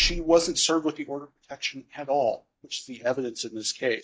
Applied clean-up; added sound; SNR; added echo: neural mask model DeepFilterNet 3.